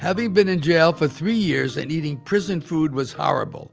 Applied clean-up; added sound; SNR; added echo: none; none; none; none.